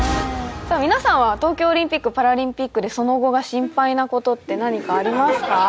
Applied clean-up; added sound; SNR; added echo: none; none; none; none.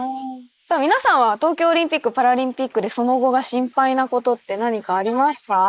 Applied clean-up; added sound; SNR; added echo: neural mask model Resemble Enhance denoiser.